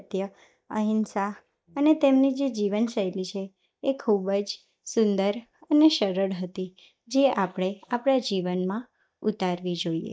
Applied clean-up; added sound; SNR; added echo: neural mask model DeepFilterNet 3.